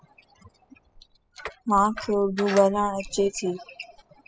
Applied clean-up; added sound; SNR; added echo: classical method spectral subtraction.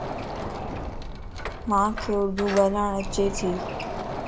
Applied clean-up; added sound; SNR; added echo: none; Door; 5 dB; none.